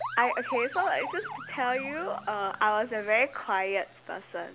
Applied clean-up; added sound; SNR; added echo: none; Motor vehicle (road) / Siren; 10 dB; none.